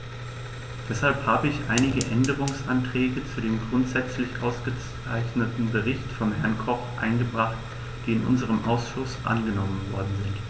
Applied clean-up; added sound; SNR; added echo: none; Fire; 18 dB; none.